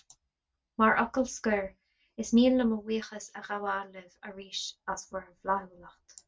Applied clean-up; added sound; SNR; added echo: none; none; none; none.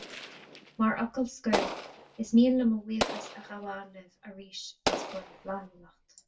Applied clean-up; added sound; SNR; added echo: none; Explosion; 6 dB; reverberation time 0.2 s.